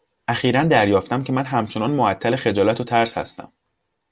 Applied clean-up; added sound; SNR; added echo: none; none; none; none.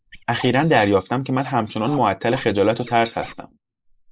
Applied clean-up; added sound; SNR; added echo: neural mask model Resemble Enhance denoiser.